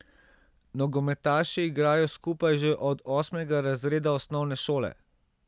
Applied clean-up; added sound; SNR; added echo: none; none; none; none.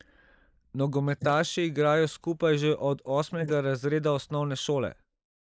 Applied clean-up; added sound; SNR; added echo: neural mask model Resemble Enhance denoiser.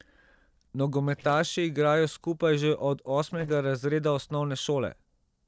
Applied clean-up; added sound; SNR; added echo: neural separator model SepFormer DNS4.